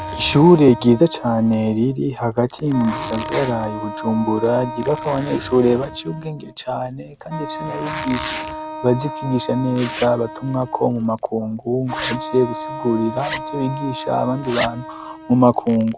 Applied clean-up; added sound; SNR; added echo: none; Zipper (clothing) + Wind instrument, woodwind instrument; 11 dB; none.